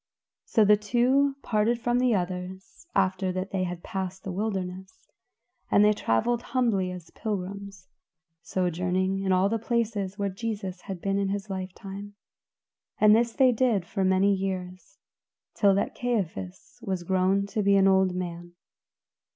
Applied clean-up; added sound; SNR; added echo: none; none; none; none.